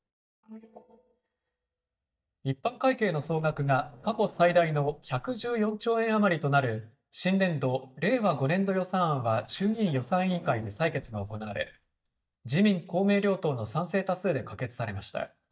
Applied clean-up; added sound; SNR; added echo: neural mask model DeepFilterNet 3.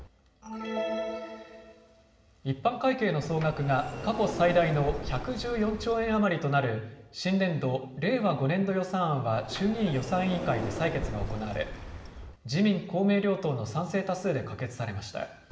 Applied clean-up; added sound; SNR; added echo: none; Sliding door; 12 dB; reverberation time 0.9 s.